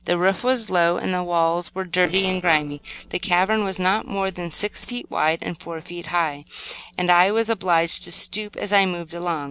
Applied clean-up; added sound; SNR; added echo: neural separator model SepFormer DNS4.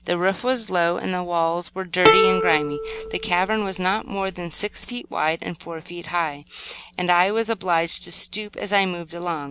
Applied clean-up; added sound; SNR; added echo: none; Plucked string instrument; -1 dB; none.